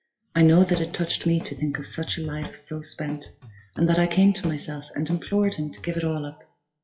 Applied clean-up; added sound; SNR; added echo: classical method WPE with log-MMSE.